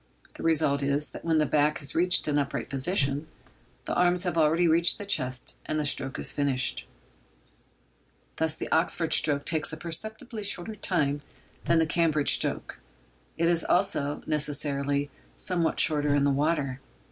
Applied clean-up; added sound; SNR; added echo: none; Whoosh, swoosh, swish; 10 dB; none.